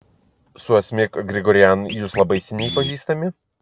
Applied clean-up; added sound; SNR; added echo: none; Scratching (performance technique); 14 dB; none.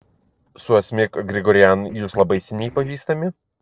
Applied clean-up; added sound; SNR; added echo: neural separator model SepFormer DNS4.